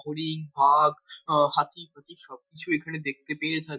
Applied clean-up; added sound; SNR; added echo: classical method Wiener filter.